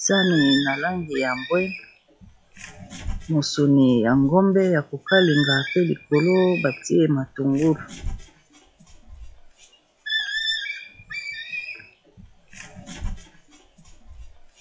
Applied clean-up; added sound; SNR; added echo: classical method log-MMSE.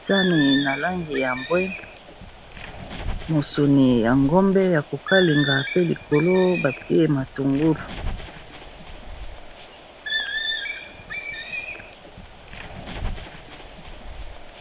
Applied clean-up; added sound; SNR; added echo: none; Bird; 8 dB; none.